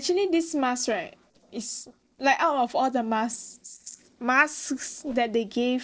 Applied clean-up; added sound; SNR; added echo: neural separator model SepFormer DNS4.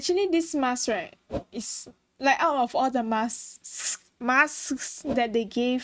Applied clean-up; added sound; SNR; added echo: neural mask model RNNoise.